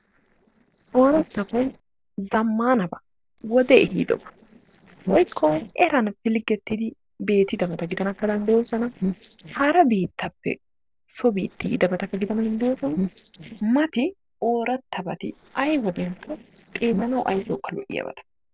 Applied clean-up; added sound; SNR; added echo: neural separator model SepFormer DNS4.